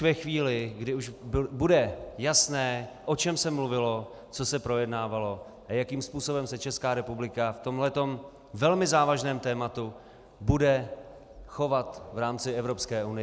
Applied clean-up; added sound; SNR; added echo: none; none; none; none.